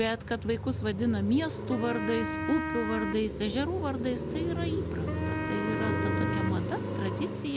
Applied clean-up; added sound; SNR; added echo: none; Car passing by + Wind instrument, woodwind instrument; 0 dB; none.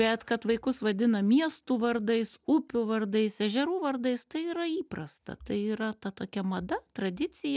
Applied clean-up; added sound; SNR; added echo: none; none; none; none.